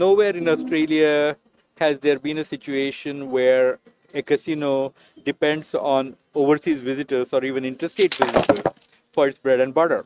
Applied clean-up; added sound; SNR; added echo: neural mask model RNNoise.